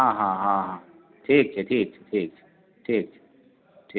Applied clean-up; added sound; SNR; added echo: none; none; none; none.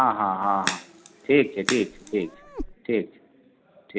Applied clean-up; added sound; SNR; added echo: none; Meow + Crack; 8 dB; none.